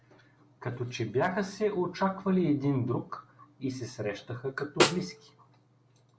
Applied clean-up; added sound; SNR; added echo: none; Snare drum; -1 dB; none.